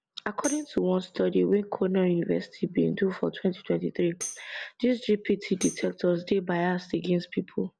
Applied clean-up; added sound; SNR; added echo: none; Tambourine; 15 dB; none.